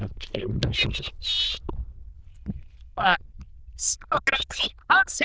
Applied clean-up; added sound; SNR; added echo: neural diffusion model UNIVERSE++.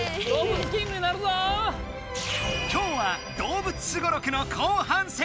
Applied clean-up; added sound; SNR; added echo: none; none; none; none.